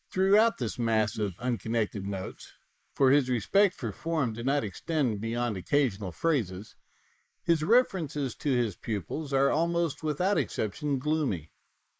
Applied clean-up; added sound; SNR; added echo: neural mask model Resemble Enhance denoiser.